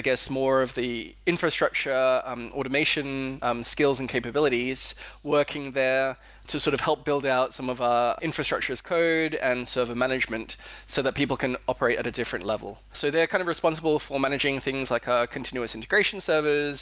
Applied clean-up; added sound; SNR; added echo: none; none; none; none.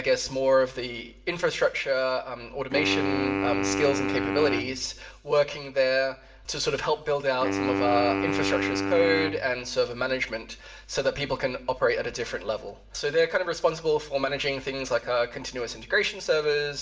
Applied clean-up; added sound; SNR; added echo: none; Wind instrument, woodwind instrument; 3 dB; reverberation time 0.6 s.